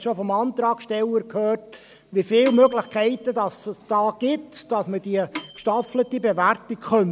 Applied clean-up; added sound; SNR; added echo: none; Microwave oven / Bell; 15 dB; none.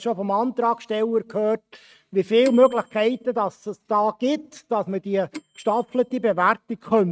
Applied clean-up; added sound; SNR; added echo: neural mask model RNNoise.